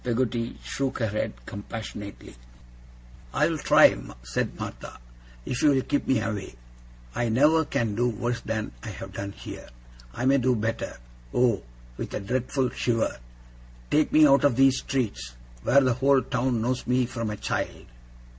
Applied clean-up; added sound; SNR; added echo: none; none; none; none.